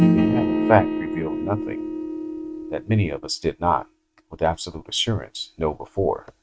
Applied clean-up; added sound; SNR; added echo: neural mask model RNNoise.